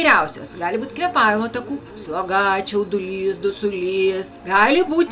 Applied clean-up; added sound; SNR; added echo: none; none; none; reverberation time 0.2 s.